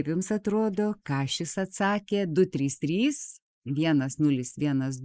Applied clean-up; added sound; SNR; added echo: neural mask model Resemble Enhance denoiser.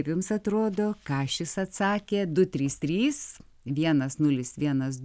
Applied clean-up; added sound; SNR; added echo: none; none; none; none.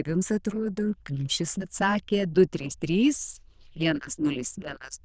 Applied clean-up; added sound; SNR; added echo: neural diffusion model UNIVERSE++.